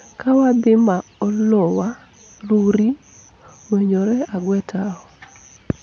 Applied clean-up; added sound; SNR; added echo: none; none; none; none.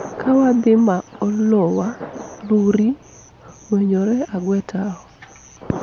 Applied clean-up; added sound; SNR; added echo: none; Thunder; 17 dB; none.